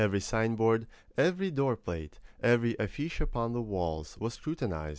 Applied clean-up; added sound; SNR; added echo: none; none; none; none.